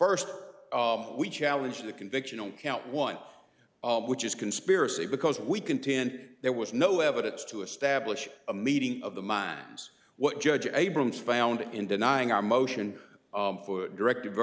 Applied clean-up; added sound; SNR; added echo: none; none; none; none.